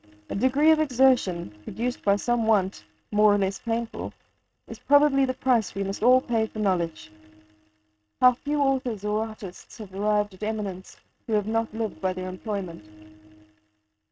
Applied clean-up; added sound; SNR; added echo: neural mask model RNNoise.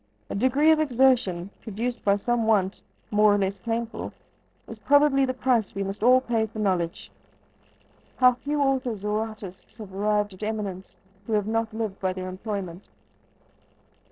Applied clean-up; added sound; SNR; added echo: neural separator model SepFormer DNS4.